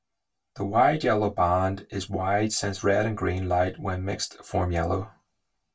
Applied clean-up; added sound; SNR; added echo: none; none; none; reverberation time 0.1 s.